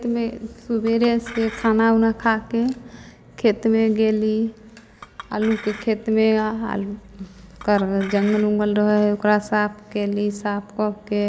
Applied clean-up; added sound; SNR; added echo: none; Chink, clink; 20 dB; none.